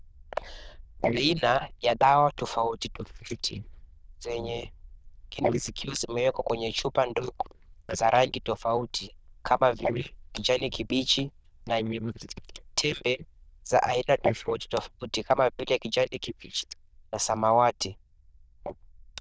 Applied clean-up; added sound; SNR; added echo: neural diffusion model UNIVERSE++.